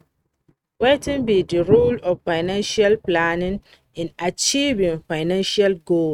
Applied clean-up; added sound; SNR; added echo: neural mask model RNNoise.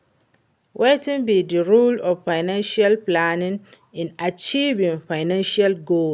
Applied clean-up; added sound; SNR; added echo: none; none; none; none.